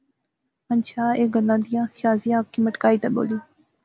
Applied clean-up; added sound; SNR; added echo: none; none; none; none.